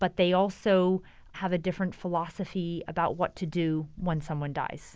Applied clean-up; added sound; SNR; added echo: none; none; none; none.